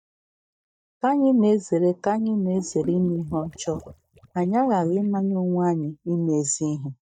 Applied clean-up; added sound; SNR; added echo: neural mask model DeepFilterNet 3.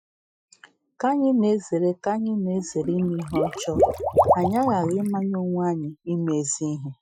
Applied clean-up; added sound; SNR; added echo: classical method Wiener filter.